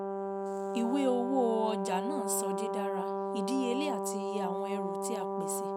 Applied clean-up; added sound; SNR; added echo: none; Brass instrument; 0 dB; none.